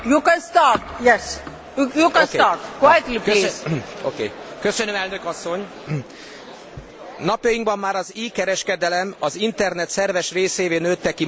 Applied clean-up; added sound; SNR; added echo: none; none; none; none.